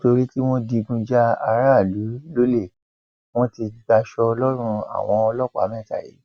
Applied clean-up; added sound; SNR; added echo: none; none; none; none.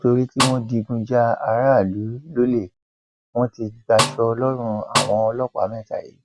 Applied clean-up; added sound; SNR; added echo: none; Snare drum; 4 dB; none.